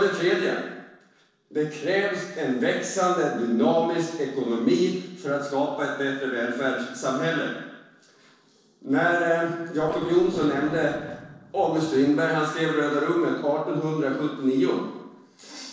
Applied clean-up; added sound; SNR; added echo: neural separator model SepFormer DNS4.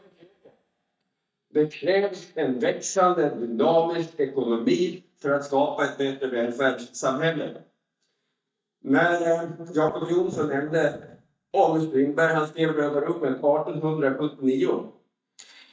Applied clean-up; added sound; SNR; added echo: neural mask model DeepFilterNet 3.